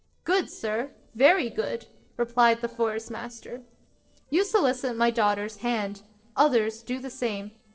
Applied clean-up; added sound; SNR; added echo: neural separator model SepFormer DNS4.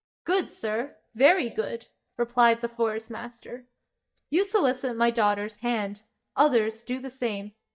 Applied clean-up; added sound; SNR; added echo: neural mask model DeepFilterNet 3.